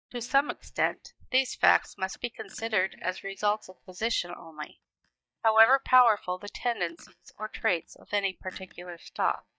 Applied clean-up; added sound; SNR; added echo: neural mask model DeepFilterNet 3.